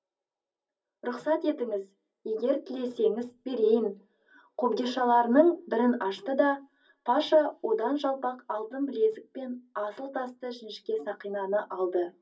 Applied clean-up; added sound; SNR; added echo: none; none; none; reverberation time 0.4 s.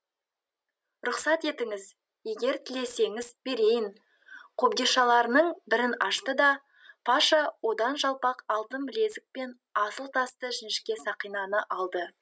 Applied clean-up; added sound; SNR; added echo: none; none; none; none.